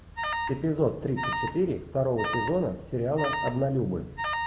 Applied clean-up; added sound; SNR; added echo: none; Alarm; 5 dB; none.